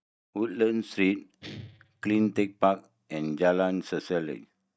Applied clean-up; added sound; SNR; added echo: neural mask model DeepFilterNet 3.